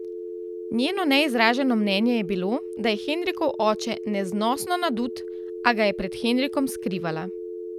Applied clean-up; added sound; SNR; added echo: none; Telephone; 9 dB; none.